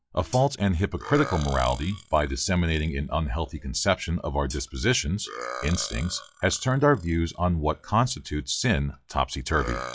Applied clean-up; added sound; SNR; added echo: classical method log-MMSE.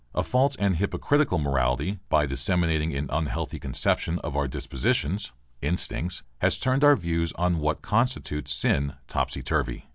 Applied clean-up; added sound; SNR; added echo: none; none; none; none.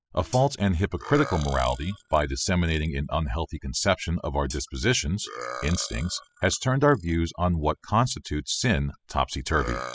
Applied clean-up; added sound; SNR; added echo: classical method spectral subtraction.